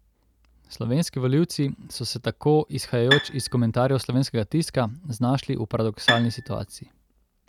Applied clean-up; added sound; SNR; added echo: none; Bowed string instrument; 3 dB; none.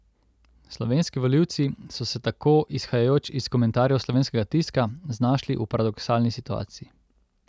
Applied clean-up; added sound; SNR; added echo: none; none; none; none.